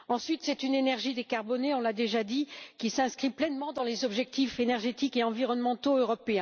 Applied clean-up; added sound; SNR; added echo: none; none; none; none.